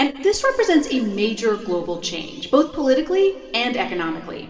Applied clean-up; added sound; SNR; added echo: none; none; none; reverberation time 2.3 s.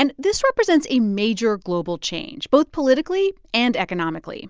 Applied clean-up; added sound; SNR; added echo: none; none; none; none.